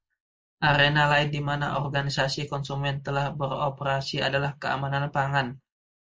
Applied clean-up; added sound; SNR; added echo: neural mask model Resemble Enhance denoiser.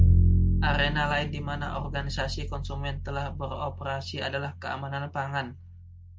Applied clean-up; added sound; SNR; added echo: none; Bowed string instrument; -5 dB; none.